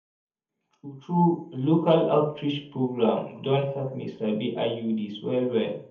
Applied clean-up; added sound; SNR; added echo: none; none; none; reverberation time 0.6 s.